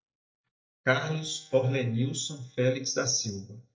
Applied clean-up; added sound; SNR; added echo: neural mask model DeepFilterNet 3.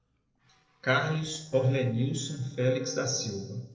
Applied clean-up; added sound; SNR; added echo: neural separator model SepFormer DNS4.